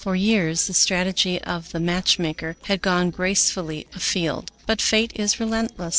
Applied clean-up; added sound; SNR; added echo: neural separator model SepFormer DNS4.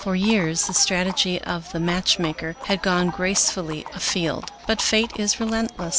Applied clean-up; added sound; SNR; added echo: none; Livestock, farm animals, working animals; 15 dB; none.